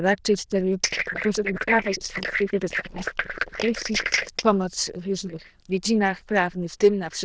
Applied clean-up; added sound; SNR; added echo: neural diffusion model UNIVERSE++.